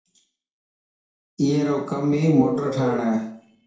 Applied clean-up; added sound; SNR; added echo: neural separator model SepFormer DNS4.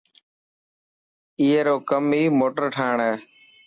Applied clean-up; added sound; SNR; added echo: none; none; none; none.